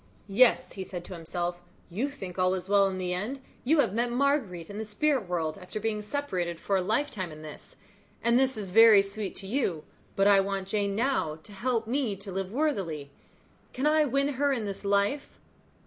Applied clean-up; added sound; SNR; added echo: none; none; none; none.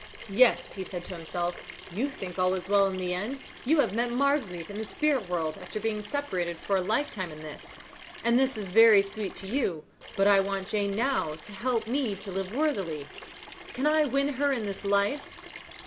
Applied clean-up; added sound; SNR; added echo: none; Sink (filling or washing) / Water tap, faucet; 17 dB; none.